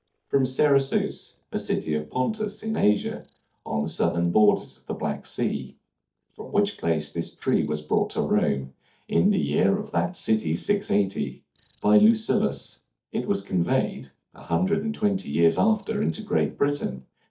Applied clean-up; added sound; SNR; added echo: neural mask model DeepFilterNet 3.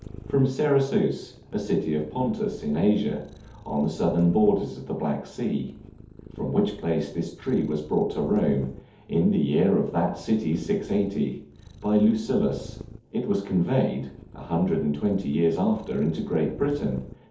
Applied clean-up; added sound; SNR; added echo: none; Purr; 19 dB; reverberation time 0.6 s.